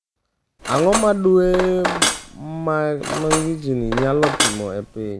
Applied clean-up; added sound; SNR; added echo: none; Cutlery, silverware; 4 dB; none.